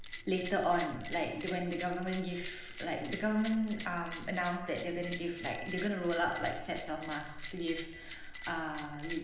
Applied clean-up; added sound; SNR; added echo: none; Bell; -3 dB; reverberation time 1.1 s.